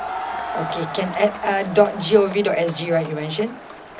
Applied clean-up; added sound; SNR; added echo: none; Crowd; 10 dB; reverberation time 0.4 s.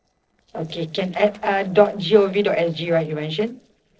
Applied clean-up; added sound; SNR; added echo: neural separator model SepFormer DNS4.